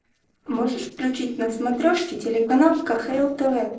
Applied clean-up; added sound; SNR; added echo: neural separator model SepFormer DNS4.